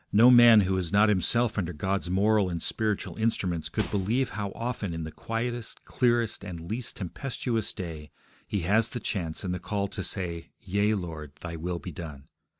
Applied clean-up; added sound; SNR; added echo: none; Microwave oven; 12 dB; none.